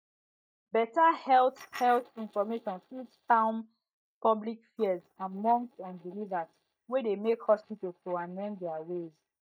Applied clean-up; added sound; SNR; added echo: neural mask model DeepFilterNet 3.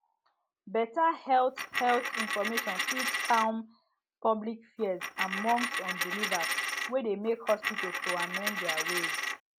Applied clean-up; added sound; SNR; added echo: none; Coin (dropping); 1 dB; none.